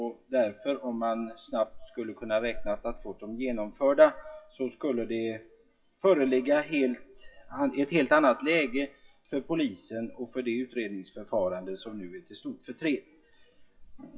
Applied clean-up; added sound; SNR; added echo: classical method WPE with log-MMSE.